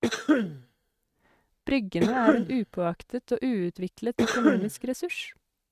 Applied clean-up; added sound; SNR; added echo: neural mask model RNNoise.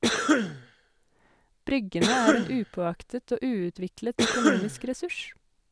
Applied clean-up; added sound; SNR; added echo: none; Cough; -3 dB; none.